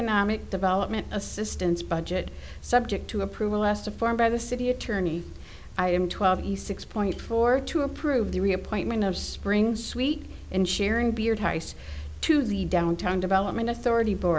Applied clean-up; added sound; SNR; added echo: none; none; none; none.